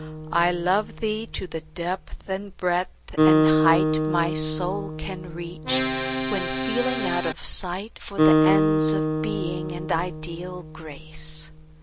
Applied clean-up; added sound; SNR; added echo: none; Acoustic guitar + Accordion; -3 dB; none.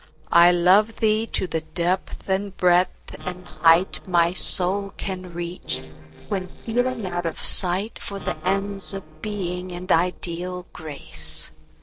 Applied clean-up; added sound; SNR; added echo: neural separator model SepFormer DNS4.